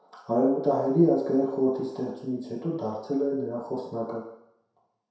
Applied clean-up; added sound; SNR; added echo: none; none; none; reverberation time 0.7 s.